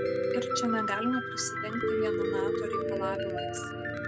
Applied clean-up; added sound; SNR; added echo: none; Piano; -5 dB; none.